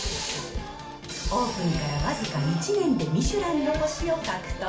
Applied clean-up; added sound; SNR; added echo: none; Drum kit; 10 dB; reverberation time 0.4 s.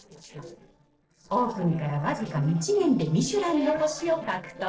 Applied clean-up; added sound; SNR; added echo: neural separator model SepFormer DNS4.